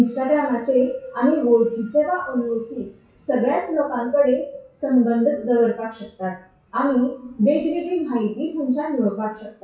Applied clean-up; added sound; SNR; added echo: classical method WPE with log-MMSE.